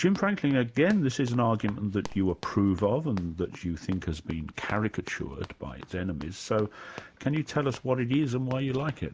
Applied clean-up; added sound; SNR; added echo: none; Run; 19 dB; none.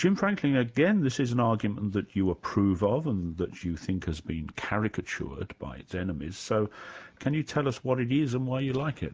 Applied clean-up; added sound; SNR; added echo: none; none; none; none.